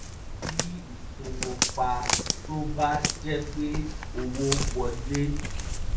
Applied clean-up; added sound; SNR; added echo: none; Walk, footsteps; -1 dB; reverberation time 0.3 s.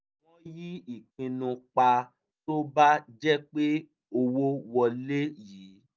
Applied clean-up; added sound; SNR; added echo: none; none; none; none.